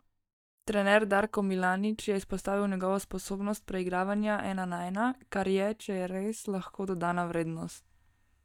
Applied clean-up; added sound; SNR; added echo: neural mask model DeepFilterNet 3.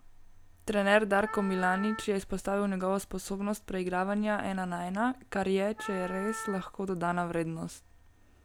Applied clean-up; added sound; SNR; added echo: none; Wind instrument, woodwind instrument; 11 dB; none.